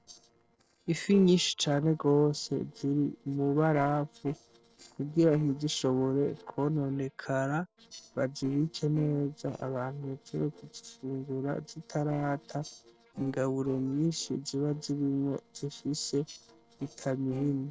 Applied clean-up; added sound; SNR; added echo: neural separator model SepFormer DNS4.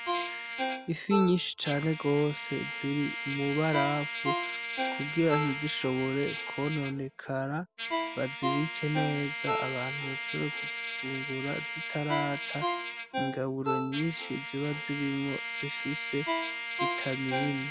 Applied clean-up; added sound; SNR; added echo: none; Ringtone + Trumpet; 2 dB; none.